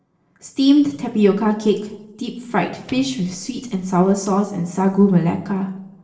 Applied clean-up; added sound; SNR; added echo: neural separator model SepFormer DNS4.